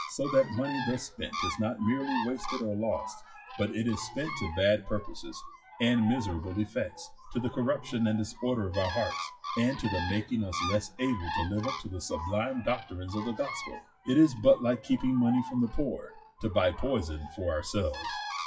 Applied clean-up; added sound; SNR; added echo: classical method WPE with log-MMSE.